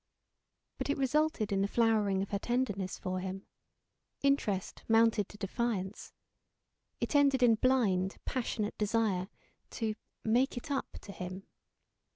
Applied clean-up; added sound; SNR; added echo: none; none; none; none.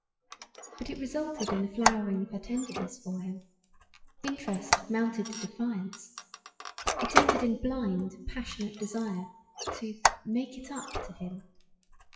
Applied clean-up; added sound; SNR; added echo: classical method WPE with log-MMSE.